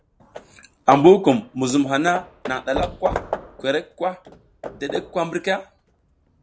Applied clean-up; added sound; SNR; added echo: none; Hammer / Wood + Knock; 12 dB; none.